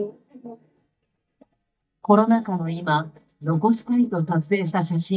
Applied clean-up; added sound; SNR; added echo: neural mask model DeepFilterNet 3.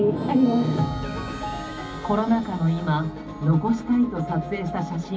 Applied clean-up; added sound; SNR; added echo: none; Harmonica; 19 dB; reverberation time 0.4 s.